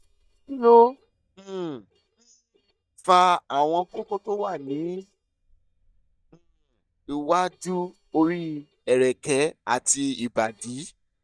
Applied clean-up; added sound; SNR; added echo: neural mask model DeepFilterNet 3.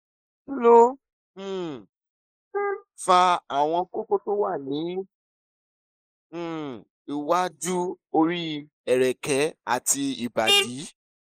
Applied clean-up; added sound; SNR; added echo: neural mask model Resemble Enhance denoiser.